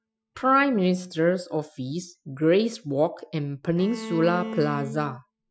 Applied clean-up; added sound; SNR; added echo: classical method Wiener filter.